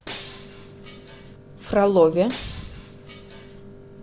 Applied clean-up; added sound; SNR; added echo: none; Shatter; 12 dB; none.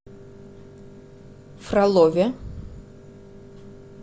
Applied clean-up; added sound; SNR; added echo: none; none; none; none.